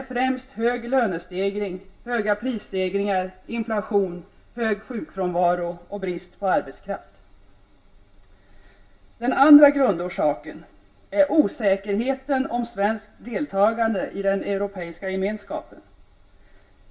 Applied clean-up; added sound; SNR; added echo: none; none; none; reverberation time 0.2 s.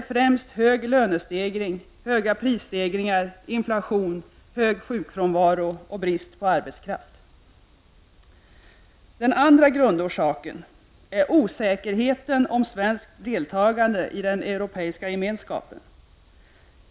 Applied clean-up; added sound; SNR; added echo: none; none; none; none.